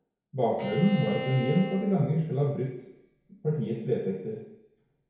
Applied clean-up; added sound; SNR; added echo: none; Bowed string instrument; 8 dB; reverberation time 0.9 s.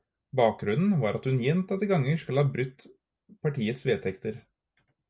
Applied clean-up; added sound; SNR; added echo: none; none; none; none.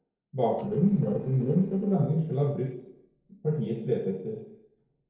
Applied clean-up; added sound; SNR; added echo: neural separator model SepFormer DNS4.